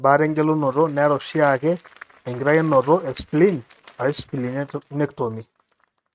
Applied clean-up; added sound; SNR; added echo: neural mask model RNNoise.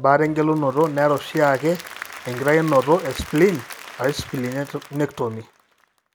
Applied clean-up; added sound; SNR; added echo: none; Applause / Crowd; 18 dB; none.